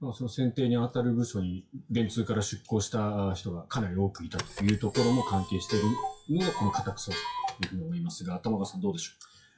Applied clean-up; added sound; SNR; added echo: classical method WPE with log-MMSE.